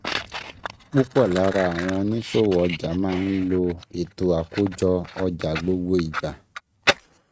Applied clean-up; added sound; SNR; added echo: neural mask model RNNoise.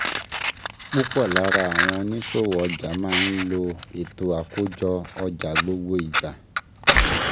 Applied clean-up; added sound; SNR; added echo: none; Fire; -1 dB; none.